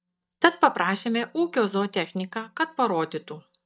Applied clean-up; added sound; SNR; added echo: neural mask model DeepFilterNet 3.